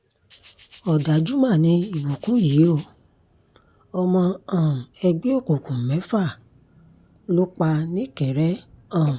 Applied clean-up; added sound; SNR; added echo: none; Rattle (instrument); 12 dB; none.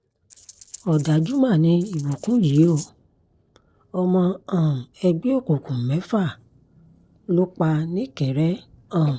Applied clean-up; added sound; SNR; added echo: neural separator model SepFormer DNS4.